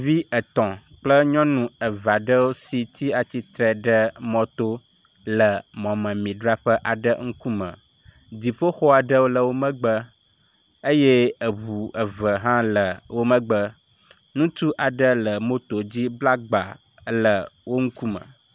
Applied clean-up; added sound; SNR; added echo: none; none; none; none.